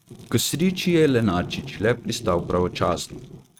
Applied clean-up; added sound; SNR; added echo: neural mask model RNNoise.